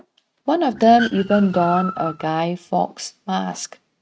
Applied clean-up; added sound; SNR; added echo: neural mask model RNNoise.